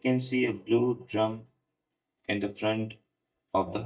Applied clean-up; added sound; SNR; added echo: neural mask model DeepFilterNet 3.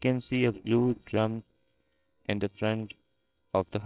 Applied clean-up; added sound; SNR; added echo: neural separator model SepFormer WHAMR!.